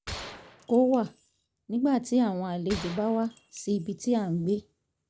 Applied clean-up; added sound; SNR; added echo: none; Gunshot, gunfire; 16 dB; none.